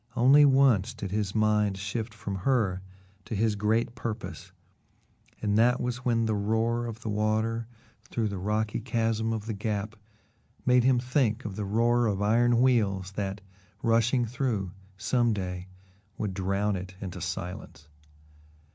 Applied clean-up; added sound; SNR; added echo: none; none; none; none.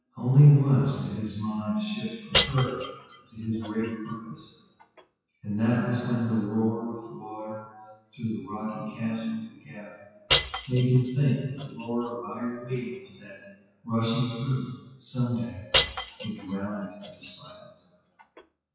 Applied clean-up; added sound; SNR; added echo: classical method WPE with log-MMSE.